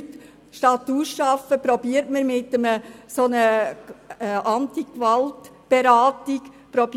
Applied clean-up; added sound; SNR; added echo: none; none; none; none.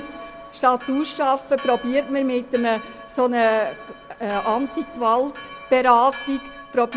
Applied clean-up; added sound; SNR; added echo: none; Church bell; 17 dB; none.